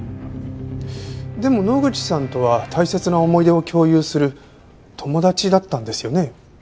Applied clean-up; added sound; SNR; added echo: none; none; none; none.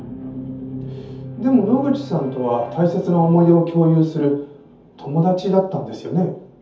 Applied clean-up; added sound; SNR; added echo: none; none; none; reverberation time 0.5 s.